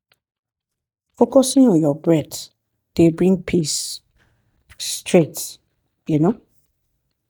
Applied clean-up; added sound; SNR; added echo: neural mask model DeepFilterNet 3.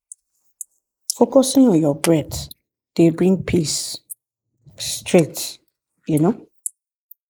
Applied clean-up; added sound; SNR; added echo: neural mask model Resemble Enhance denoiser.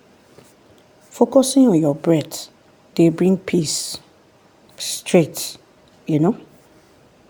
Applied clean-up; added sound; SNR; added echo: none; none; none; none.